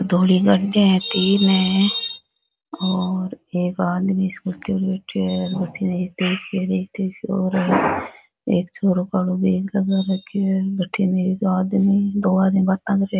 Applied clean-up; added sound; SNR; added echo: none; none; none; none.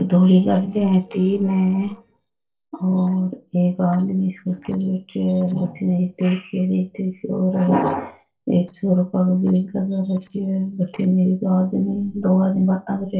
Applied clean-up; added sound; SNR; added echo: neural separator model SepFormer DNS4.